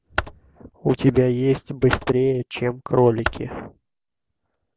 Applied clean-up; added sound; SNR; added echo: none; Computer keyboard; 11 dB; none.